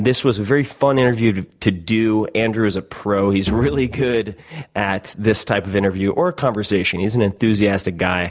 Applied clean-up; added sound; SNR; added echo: none; Bowed string instrument; 11 dB; none.